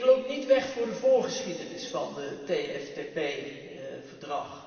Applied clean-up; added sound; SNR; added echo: none; none; none; reverberation time 2.4 s.